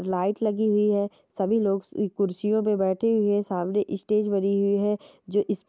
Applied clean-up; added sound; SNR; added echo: none; none; none; none.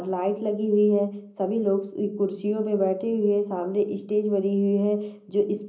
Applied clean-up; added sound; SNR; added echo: none; none; none; reverberation time 0.5 s.